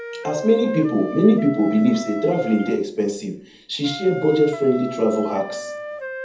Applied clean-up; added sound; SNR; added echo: none; Wind instrument, woodwind instrument; 12 dB; reverberation time 0.6 s.